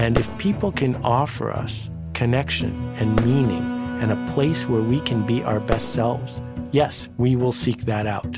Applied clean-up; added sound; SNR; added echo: none; Fireworks; 12 dB; none.